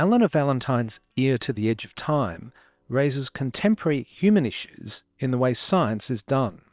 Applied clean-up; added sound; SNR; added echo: neural separator model SepFormer WHAM!.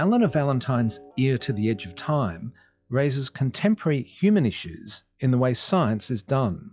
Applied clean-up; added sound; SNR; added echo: classical method log-MMSE.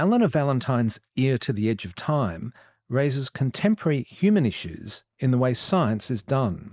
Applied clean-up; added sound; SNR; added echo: neural mask model Resemble Enhance denoiser.